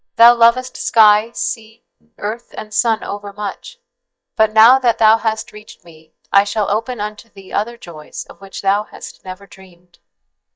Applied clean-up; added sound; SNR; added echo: neural mask model DeepFilterNet 3.